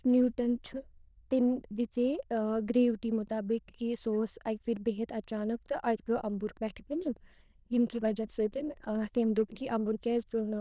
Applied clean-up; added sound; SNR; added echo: neural diffusion model UNIVERSE++.